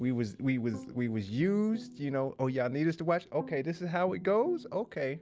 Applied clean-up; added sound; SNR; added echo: none; none; none; none.